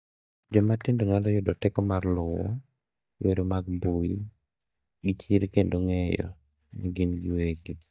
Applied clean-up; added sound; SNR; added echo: neural mask model DeepFilterNet 3.